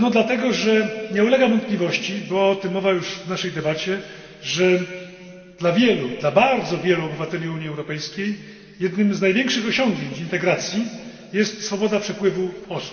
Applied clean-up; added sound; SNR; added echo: none; none; none; reverberation time 2.2 s.